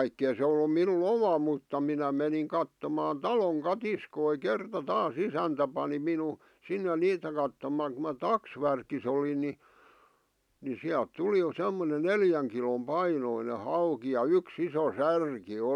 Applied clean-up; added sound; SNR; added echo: none; none; none; none.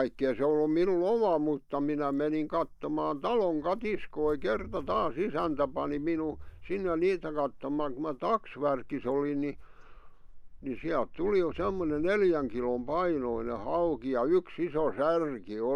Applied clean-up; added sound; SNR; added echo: neural mask model DeepFilterNet 3.